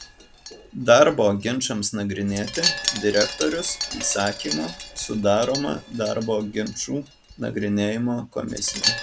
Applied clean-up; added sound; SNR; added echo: none; Wind chime; 8 dB; none.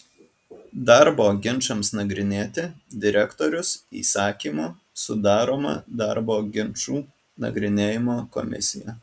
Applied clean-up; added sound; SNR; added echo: none; none; none; none.